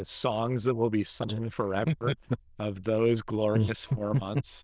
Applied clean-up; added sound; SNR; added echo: neural diffusion model UNIVERSE++.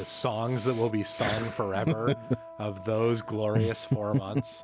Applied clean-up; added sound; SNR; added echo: none; Wind instrument, woodwind instrument; 16 dB; none.